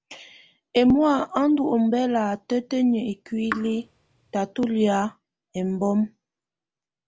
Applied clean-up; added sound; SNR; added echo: none; Raindrop / Drip; 13 dB; none.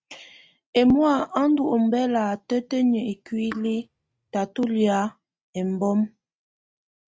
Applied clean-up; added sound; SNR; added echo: neural mask model RNNoise.